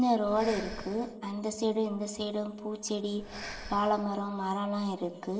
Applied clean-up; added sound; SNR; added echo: none; Breathing; 15 dB; reverberation time 2.0 s.